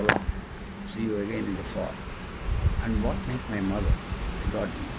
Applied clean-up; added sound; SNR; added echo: none; Hands; -3 dB; none.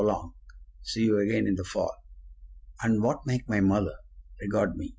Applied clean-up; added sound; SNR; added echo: none; none; none; none.